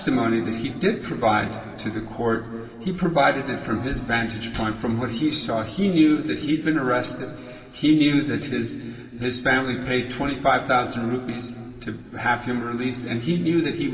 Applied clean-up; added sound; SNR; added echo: none; none; none; reverberation time 2.4 s.